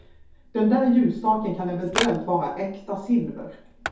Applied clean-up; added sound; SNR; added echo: none; Telephone; 12 dB; reverberation time 0.6 s.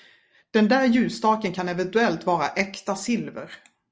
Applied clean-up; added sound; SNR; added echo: none; none; none; none.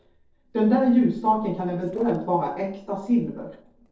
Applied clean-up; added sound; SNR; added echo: neural separator model SepFormer DNS4.